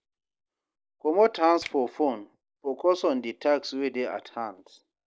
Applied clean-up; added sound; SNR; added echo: neural separator model SepFormer DNS4.